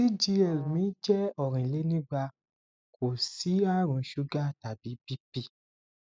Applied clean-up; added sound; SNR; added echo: classical method spectral subtraction.